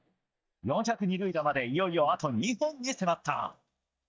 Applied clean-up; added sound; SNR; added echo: neural mask model DeepFilterNet 3.